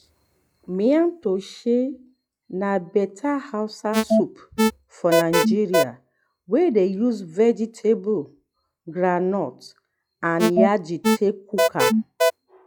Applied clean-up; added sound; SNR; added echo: classical method log-MMSE.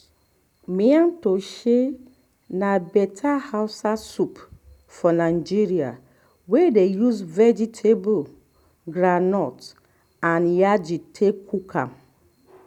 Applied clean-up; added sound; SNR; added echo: none; none; none; none.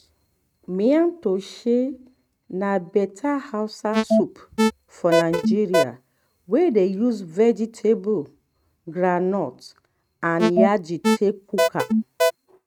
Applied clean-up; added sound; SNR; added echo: neural mask model RNNoise.